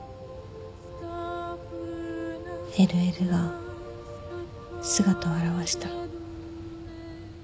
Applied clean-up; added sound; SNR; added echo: none; none; none; none.